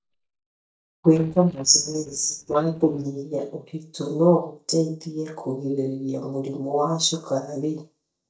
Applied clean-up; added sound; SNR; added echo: neural mask model DeepFilterNet 3.